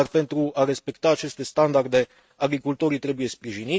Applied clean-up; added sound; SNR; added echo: neural mask model RNNoise.